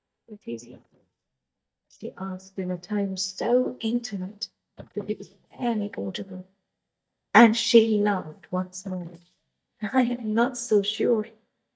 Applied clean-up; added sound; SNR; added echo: neural mask model DeepFilterNet 3.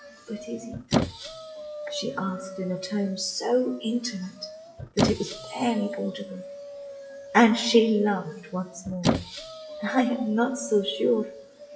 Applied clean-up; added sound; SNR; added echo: classical method WPE with log-MMSE.